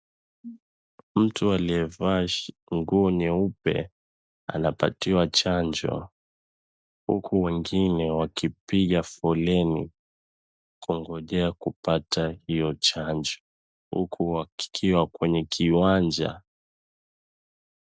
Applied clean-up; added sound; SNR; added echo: none; none; none; none.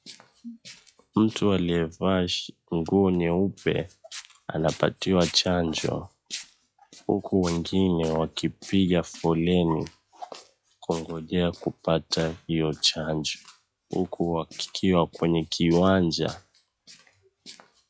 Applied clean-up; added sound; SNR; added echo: classical method log-MMSE.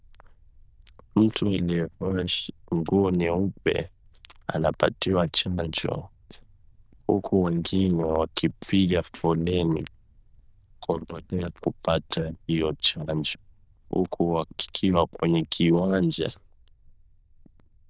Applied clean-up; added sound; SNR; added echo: neural diffusion model UNIVERSE++.